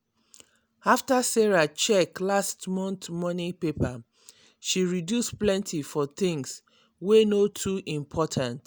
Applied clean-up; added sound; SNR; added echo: none; none; none; none.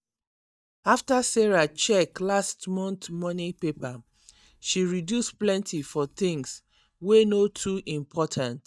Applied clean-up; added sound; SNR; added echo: neural mask model DeepFilterNet 3.